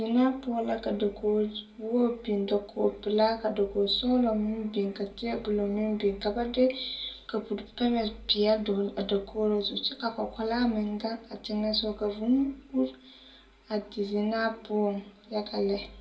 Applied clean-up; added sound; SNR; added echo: none; none; none; reverberation time 0.2 s.